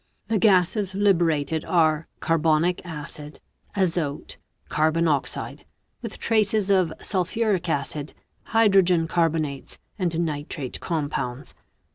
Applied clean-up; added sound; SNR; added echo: none; none; none; none.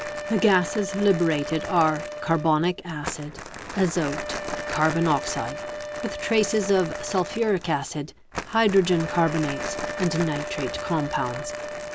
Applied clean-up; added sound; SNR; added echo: none; Wind instrument, woodwind instrument + Crumpling, crinkling; 8 dB; none.